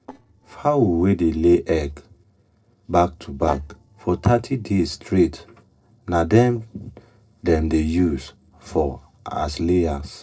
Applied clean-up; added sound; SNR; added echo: neural separator model SepFormer DNS4.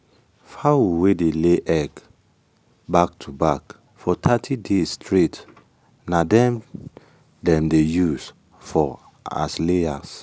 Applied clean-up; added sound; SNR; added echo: none; none; none; none.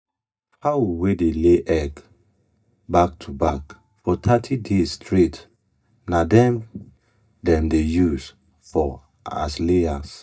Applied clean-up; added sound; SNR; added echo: neural mask model DeepFilterNet 3.